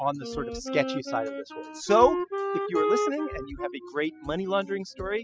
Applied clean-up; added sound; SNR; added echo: classical method spectral subtraction.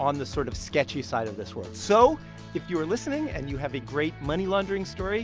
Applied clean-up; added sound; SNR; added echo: none; none; none; none.